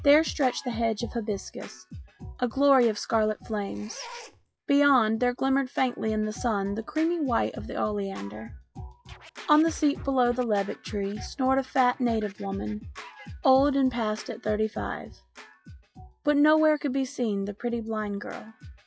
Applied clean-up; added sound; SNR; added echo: classical method log-MMSE.